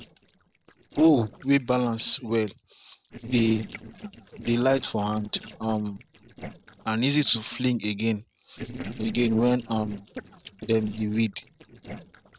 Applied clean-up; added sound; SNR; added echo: neural separator model SepFormer DNS4.